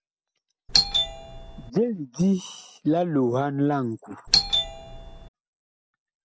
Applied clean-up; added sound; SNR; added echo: none; Doorbell; -3 dB; none.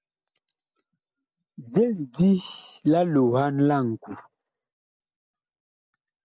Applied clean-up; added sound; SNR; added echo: none; none; none; none.